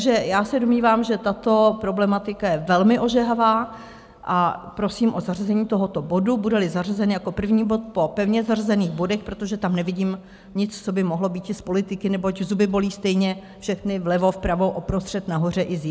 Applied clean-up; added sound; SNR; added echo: none; none; none; none.